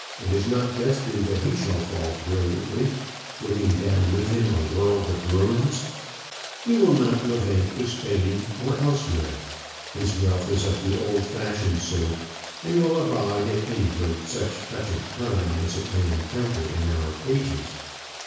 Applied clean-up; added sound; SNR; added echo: none; Rain; 13 dB; reverberation time 1.1 s.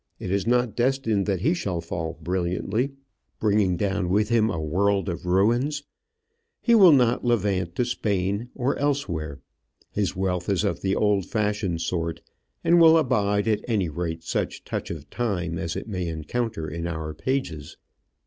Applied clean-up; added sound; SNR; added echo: none; none; none; none.